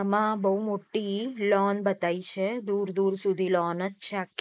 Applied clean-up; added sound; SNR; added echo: neural mask model Resemble Enhance denoiser.